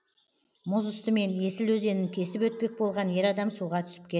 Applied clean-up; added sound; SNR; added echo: none; none; none; none.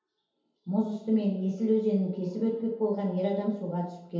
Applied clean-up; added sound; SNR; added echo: none; none; none; reverberation time 0.8 s.